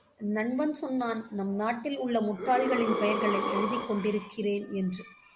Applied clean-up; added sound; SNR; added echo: none; Breathing; 4 dB; none.